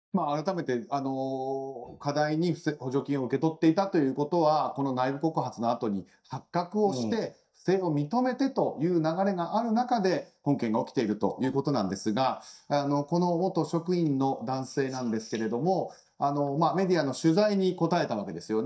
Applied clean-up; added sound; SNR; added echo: neural mask model DeepFilterNet 3.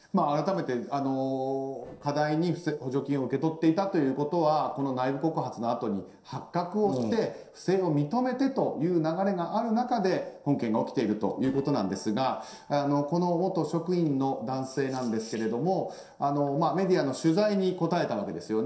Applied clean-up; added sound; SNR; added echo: neural separator model SepFormer DNS4.